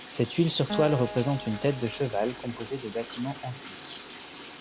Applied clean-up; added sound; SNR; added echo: none; Bathtub (filling or washing) + Acoustic guitar; 11 dB; none.